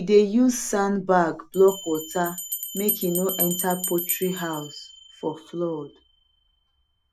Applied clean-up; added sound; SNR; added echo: none; Bell; 10 dB; none.